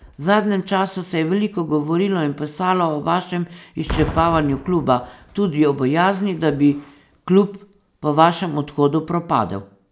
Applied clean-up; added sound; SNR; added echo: none; Boom; 17 dB; none.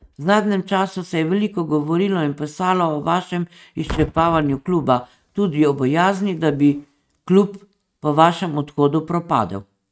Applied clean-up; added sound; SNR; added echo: neural mask model RNNoise.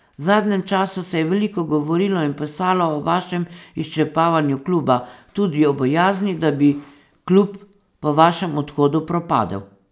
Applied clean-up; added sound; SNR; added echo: none; none; none; none.